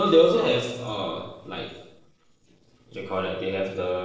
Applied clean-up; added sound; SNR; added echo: neural separator model SepFormer DNS4.